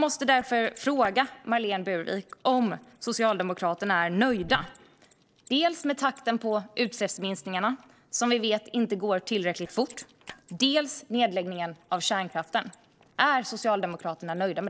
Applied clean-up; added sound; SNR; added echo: neural separator model SepFormer DNS4.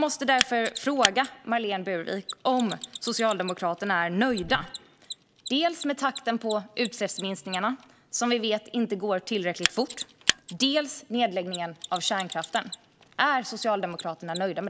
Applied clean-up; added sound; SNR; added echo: none; Buzz + Mechanisms; 9 dB; none.